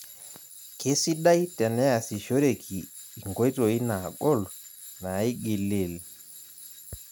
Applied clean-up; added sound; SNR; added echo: none; Tools; 17 dB; none.